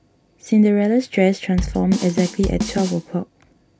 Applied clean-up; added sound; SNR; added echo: none; Drum kit; 7 dB; none.